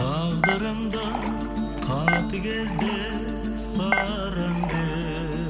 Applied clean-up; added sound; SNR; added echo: none; Dishes, pots, and pans / Chink, clink; 5 dB; none.